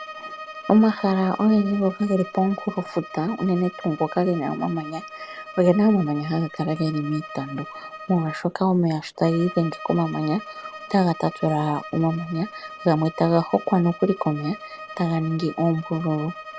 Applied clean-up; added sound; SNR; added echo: none; Bowed string instrument; 15 dB; none.